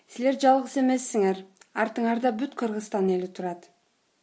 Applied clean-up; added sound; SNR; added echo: none; none; none; none.